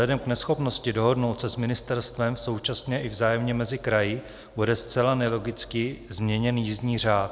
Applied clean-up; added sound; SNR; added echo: none; none; none; none.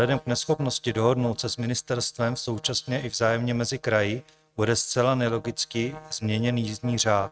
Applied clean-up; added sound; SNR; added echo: neural mask model RNNoise.